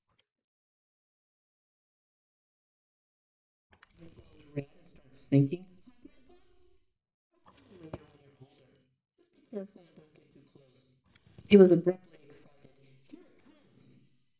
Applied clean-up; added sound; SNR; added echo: neural mask model DeepFilterNet 3.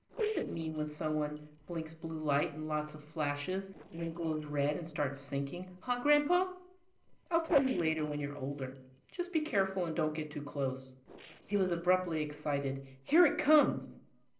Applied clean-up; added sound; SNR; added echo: neural separator model SepFormer DNS4.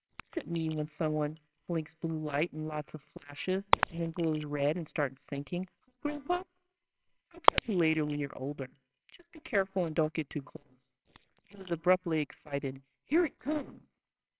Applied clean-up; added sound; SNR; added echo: neural separator model SepFormer WHAMR!.